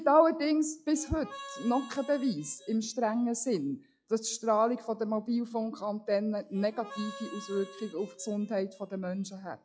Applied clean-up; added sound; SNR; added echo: classical method log-MMSE.